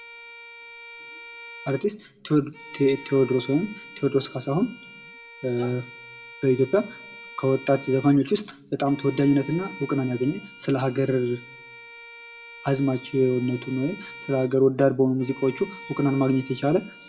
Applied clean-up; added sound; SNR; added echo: none; Bowed string instrument; 18 dB; reverberation time 0.4 s.